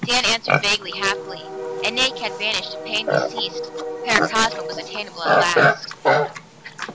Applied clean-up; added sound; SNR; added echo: none; Livestock, farm animals, working animals; -2 dB; none.